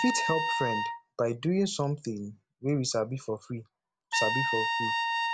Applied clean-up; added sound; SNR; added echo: none; Trumpet; 1 dB; none.